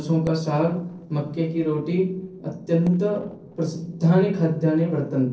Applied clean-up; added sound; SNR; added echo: neural separator model SepFormer DNS4.